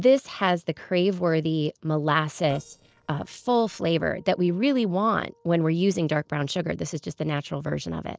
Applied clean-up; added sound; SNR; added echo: neural separator model SepFormer DNS4.